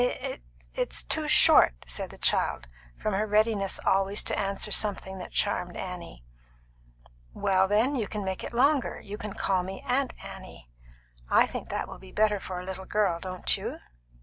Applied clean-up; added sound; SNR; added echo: none; none; none; none.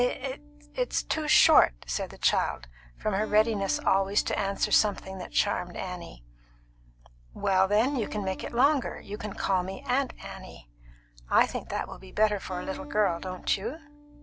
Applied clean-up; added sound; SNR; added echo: none; Acoustic guitar; 19 dB; none.